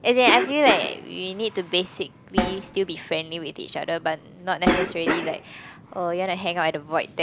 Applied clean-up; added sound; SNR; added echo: none; Cough + Snare drum; 5 dB; none.